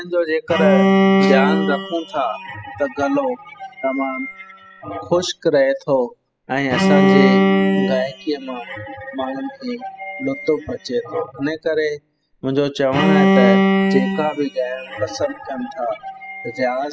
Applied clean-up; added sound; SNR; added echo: classical method spectral subtraction.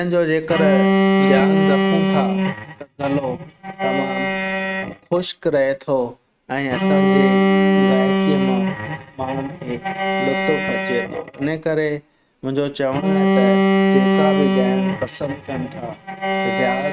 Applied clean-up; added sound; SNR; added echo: neural mask model RNNoise.